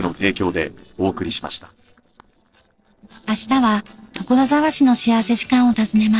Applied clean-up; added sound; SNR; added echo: neural separator model SepFormer DNS4.